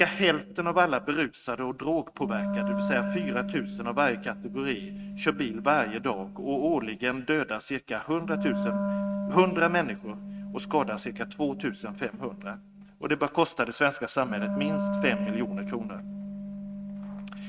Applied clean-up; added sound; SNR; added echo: neural mask model RNNoise.